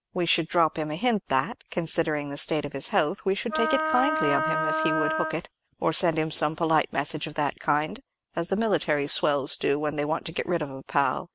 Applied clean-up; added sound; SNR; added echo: none; Wind instrument, woodwind instrument; 0 dB; none.